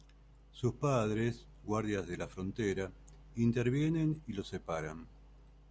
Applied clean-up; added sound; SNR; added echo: none; none; none; none.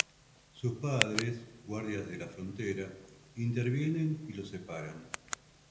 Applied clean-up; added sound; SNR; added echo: none; Tick; 6 dB; reverberation time 0.7 s.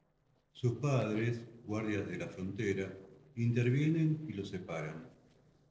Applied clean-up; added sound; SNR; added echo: neural separator model SepFormer DNS4.